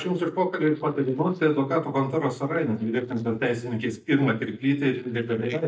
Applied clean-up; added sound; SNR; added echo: neural mask model DeepFilterNet 3.